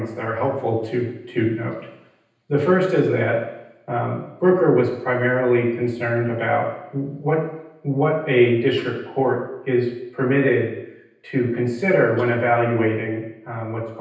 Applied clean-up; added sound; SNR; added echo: none; none; none; reverberation time 0.9 s.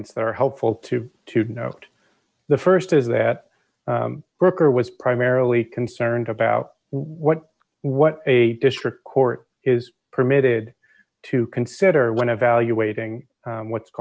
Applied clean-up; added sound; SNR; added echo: none; none; none; none.